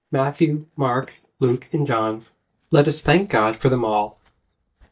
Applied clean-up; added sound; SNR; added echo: neural mask model DeepFilterNet 3.